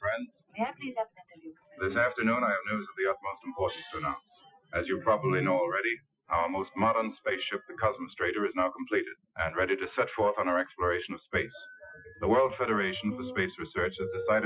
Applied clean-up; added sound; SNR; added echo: classical method Wiener filter.